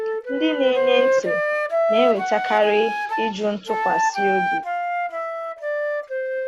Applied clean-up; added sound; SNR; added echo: none; Wind instrument, woodwind instrument; -2 dB; none.